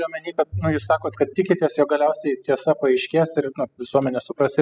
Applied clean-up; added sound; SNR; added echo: classical method spectral subtraction.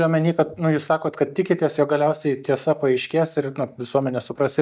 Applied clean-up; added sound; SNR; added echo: neural mask model DeepFilterNet 3.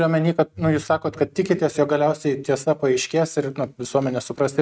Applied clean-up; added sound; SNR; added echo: neural mask model RNNoise.